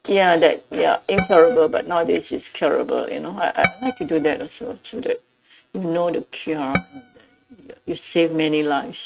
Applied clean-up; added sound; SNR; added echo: neural mask model RNNoise.